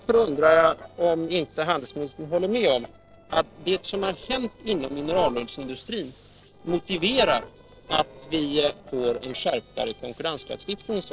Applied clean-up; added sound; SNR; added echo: neural separator model SepFormer DNS4.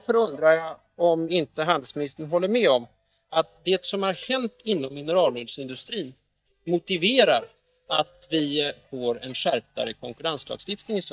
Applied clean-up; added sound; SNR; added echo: neural mask model DeepFilterNet 3.